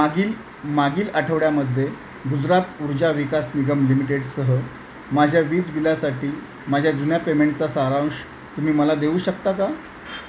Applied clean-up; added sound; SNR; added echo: none; none; none; none.